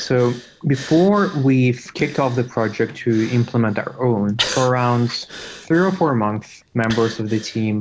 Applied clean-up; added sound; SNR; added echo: none; Breathing; 15 dB; none.